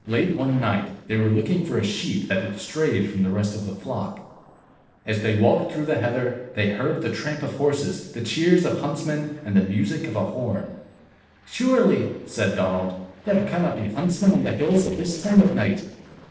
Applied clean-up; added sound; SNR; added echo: neural separator model SepFormer DNS4.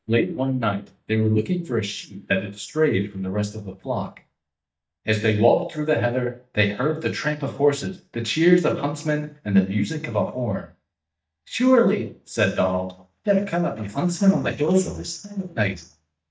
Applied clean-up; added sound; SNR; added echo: neural mask model DeepFilterNet 3.